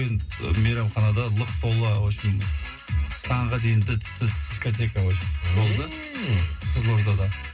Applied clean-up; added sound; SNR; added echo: none; none; none; reverberation time 0.2 s.